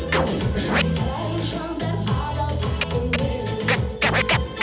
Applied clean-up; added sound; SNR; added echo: none; Scratching (performance technique); 4 dB; reverberation time 0.7 s.